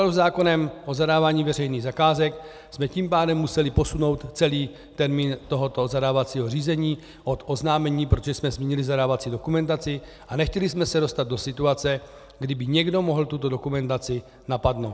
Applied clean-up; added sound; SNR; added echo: none; none; none; none.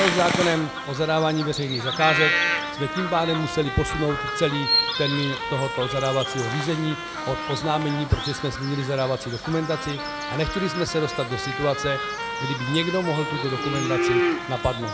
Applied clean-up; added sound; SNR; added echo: none; Trumpet + Bird vocalization, bird call, bird song; 2 dB; none.